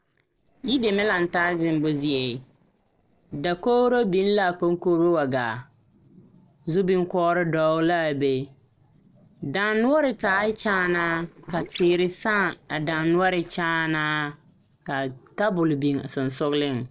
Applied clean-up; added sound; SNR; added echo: neural separator model SepFormer DNS4.